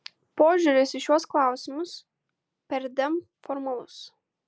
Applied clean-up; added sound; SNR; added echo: none; none; none; none.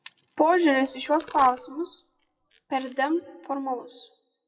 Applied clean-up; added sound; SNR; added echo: classical method WPE with log-MMSE.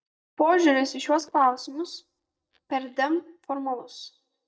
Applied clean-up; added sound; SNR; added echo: neural mask model DeepFilterNet 3.